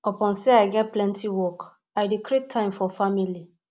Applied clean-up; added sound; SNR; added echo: none; none; none; none.